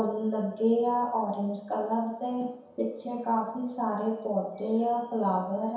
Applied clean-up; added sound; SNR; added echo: none; none; none; reverberation time 0.7 s.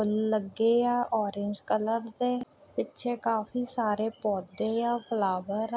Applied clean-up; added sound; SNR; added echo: none; none; none; none.